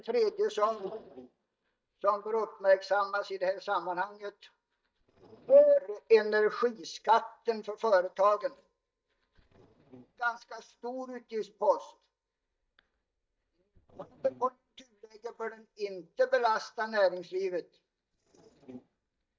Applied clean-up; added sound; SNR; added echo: neural mask model DeepFilterNet 3.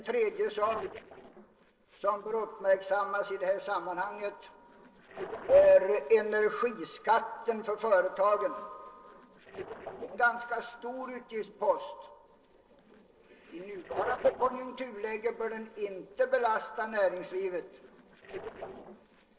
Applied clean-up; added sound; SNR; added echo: neural separator model SepFormer DNS4.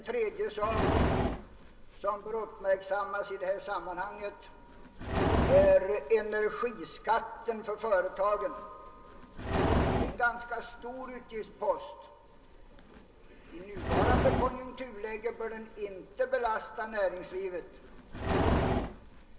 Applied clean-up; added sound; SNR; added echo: none; Livestock, farm animals, working animals; 2 dB; reverberation time 0.2 s.